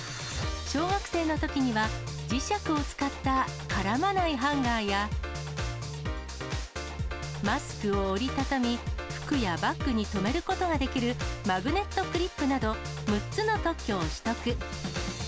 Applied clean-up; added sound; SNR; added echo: none; none; none; none.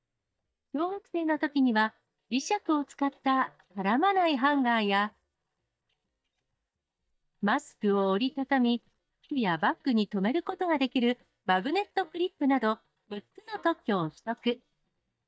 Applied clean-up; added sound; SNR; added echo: neural mask model DeepFilterNet 3.